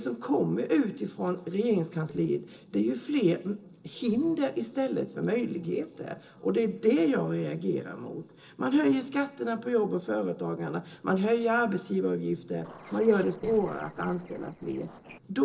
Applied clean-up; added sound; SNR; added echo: neural separator model SepFormer DNS4.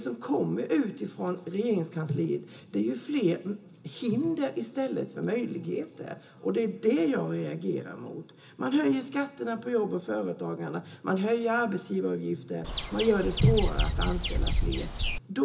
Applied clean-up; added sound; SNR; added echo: none; Bird vocalization, bird call, bird song; -1 dB; reverberation time 0.2 s.